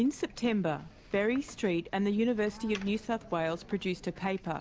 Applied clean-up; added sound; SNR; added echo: none; none; none; none.